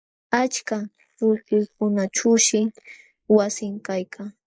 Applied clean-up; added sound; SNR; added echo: neural mask model Resemble Enhance denoiser.